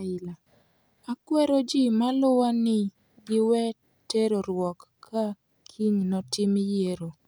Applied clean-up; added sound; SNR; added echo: none; none; none; none.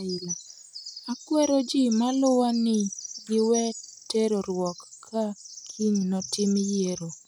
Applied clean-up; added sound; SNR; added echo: neural mask model RNNoise.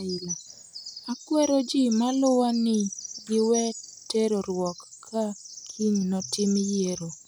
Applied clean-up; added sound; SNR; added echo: none; Bird vocalization, bird call, bird song; 14 dB; none.